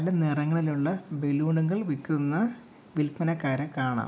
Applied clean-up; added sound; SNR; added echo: none; none; none; none.